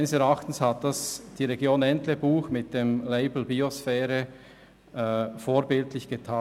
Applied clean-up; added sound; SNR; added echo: none; none; none; none.